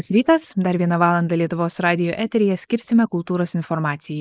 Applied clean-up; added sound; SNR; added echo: neural mask model Resemble Enhance denoiser.